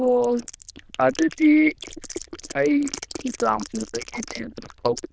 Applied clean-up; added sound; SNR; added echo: neural diffusion model UNIVERSE++.